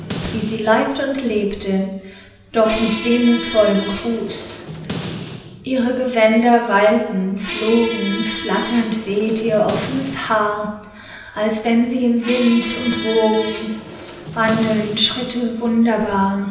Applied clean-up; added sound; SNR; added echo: none; Squeak; 12 dB; reverberation time 0.9 s.